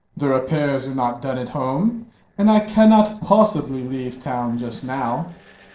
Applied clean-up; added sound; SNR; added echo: neural separator model SepFormer DNS4.